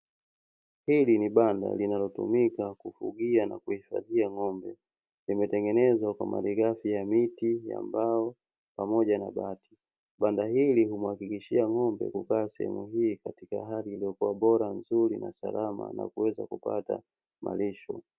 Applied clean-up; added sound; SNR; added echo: none; none; none; none.